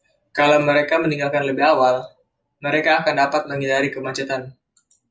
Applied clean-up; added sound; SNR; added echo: none; none; none; none.